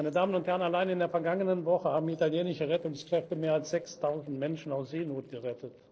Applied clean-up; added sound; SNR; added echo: neural separator model SepFormer DNS4.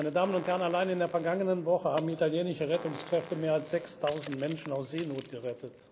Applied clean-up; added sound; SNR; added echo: none; Fart + Shatter; 17 dB; none.